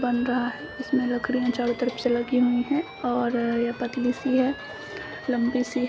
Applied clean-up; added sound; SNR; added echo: none; Alarm; 17 dB; none.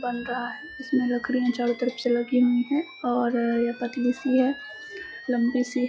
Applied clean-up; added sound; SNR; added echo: classical method log-MMSE.